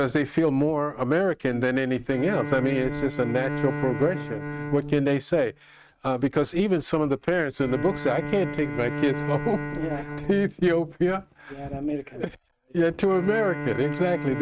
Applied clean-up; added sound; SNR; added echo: neural mask model RNNoise.